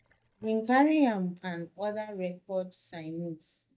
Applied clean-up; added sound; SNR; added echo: neural mask model DeepFilterNet 3.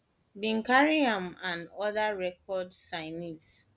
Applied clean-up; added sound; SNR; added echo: none; none; none; none.